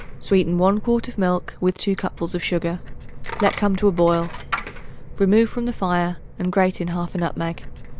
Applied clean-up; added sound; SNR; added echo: none; Coin (dropping); 9 dB; none.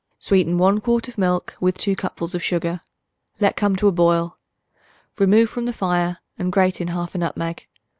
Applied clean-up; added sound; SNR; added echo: none; none; none; none.